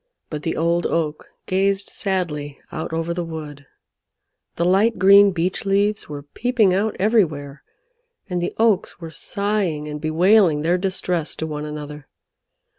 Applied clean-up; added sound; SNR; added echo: none; none; none; none.